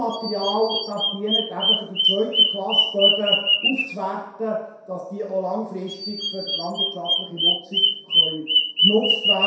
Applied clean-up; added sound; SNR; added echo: none; Bird vocalization, bird call, bird song; -4 dB; reverberation time 0.7 s.